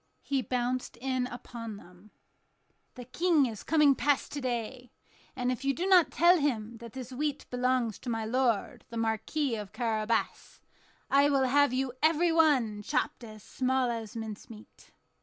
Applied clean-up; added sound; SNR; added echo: none; none; none; none.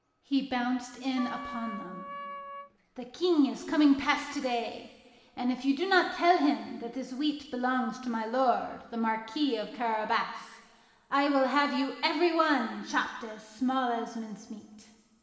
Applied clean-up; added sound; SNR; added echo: none; Wind instrument, woodwind instrument; 11 dB; reverberation time 2.0 s.